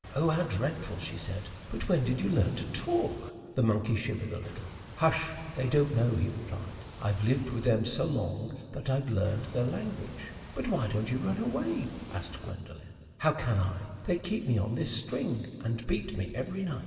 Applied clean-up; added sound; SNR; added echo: none; Boat, Water vehicle; 14 dB; reverberation time 2.3 s.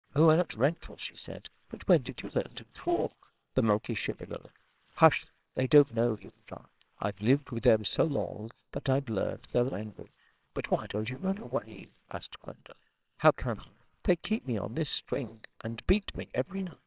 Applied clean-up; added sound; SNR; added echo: neural separator model SepFormer WHAMR!.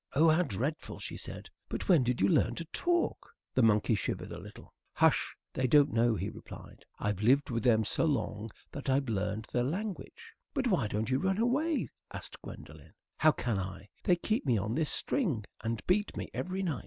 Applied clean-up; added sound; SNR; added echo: none; none; none; none.